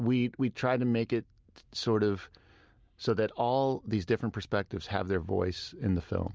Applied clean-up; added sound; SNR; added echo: none; none; none; none.